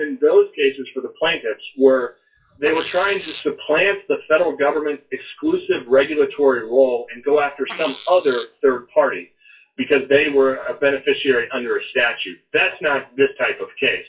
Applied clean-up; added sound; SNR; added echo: classical method WPE with log-MMSE.